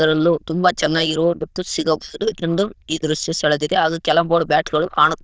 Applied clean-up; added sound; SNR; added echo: neural diffusion model UNIVERSE++.